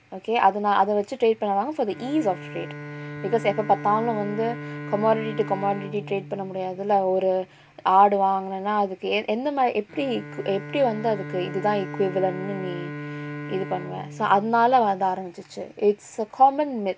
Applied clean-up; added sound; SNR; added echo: none; Bowed string instrument; 14 dB; none.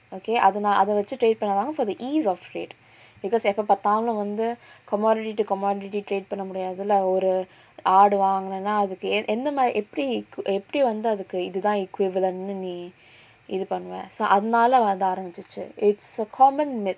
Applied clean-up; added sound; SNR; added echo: none; none; none; none.